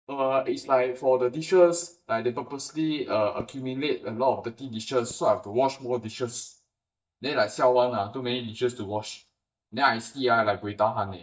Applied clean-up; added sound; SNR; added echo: neural mask model DeepFilterNet 3.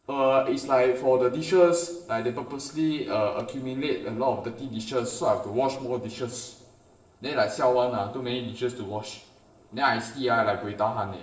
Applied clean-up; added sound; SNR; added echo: neural separator model SepFormer DNS4.